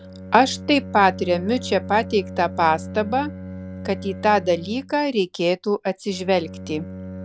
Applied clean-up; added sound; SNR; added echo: none; Bowed string instrument; 13 dB; none.